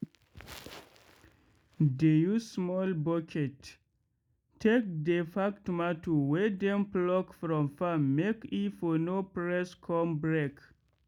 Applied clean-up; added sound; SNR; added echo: none; none; none; none.